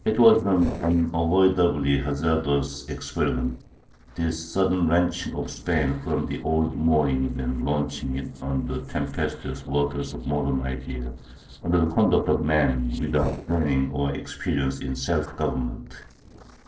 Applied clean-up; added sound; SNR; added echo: neural separator model SepFormer DNS4.